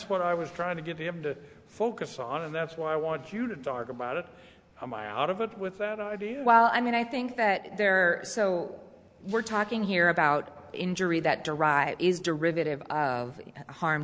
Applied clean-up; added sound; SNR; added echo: none; none; none; none.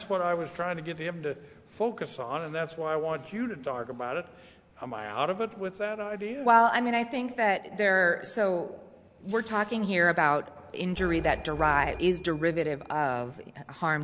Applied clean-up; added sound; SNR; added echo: none; Telephone; 13 dB; none.